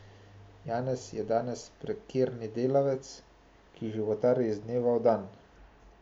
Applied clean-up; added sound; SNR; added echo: none; none; none; none.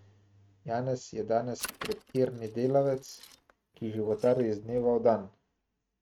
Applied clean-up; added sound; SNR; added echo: neural mask model RNNoise.